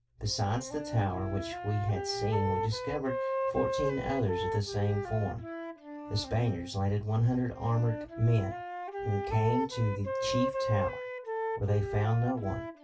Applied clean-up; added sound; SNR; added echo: none; Wind instrument, woodwind instrument; 5 dB; reverberation time 0.2 s.